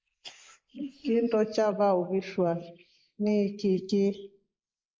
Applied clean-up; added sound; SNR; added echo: neural mask model Resemble Enhance denoiser.